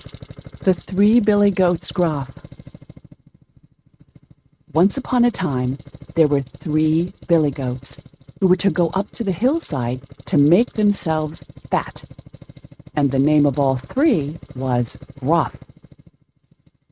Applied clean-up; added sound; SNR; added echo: neural mask model RNNoise.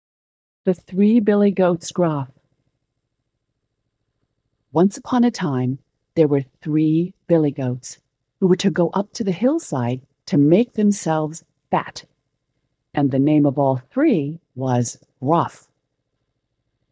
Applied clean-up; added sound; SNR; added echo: neural mask model DeepFilterNet 3.